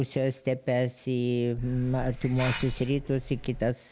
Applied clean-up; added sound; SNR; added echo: none; Hiss; 10 dB; none.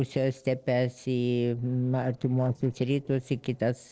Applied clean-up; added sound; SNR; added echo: neural separator model SepFormer DNS4.